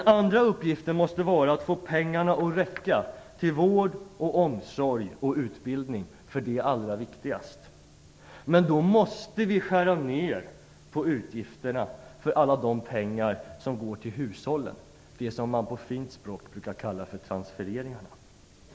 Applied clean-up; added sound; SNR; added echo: none; none; none; none.